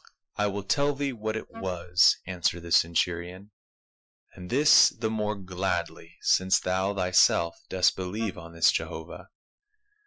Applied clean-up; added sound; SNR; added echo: classical method Wiener filter.